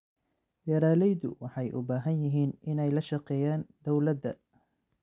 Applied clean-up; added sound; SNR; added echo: none; none; none; none.